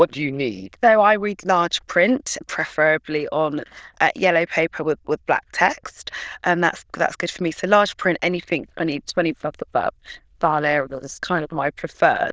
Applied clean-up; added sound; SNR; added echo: neural diffusion model UNIVERSE++.